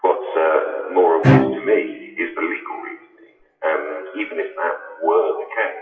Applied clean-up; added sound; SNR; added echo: classical method WPE with log-MMSE.